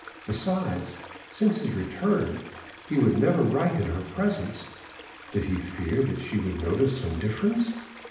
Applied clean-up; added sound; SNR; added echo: none; Stream; 17 dB; reverberation time 0.8 s.